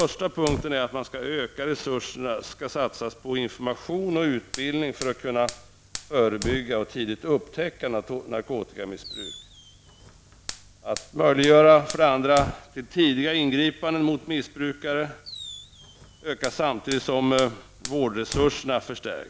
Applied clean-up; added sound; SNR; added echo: none; Fire + Fireworks; 16 dB; none.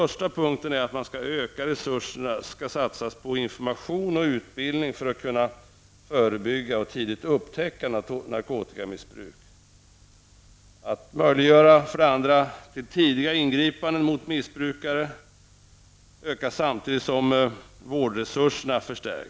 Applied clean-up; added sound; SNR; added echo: none; none; none; none.